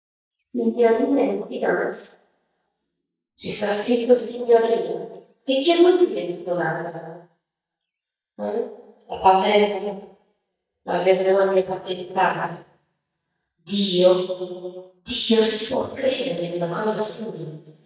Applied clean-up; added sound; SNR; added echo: neural mask model DeepFilterNet 3.